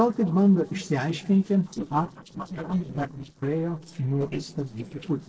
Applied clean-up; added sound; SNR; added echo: neural separator model SepFormer DNS4.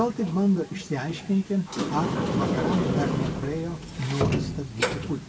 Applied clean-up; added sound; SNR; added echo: none; Sliding door; 1 dB; reverberation time 1.7 s.